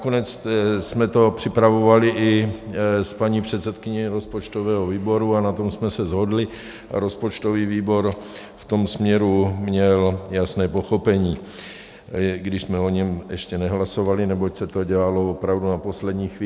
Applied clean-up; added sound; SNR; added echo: none; none; none; none.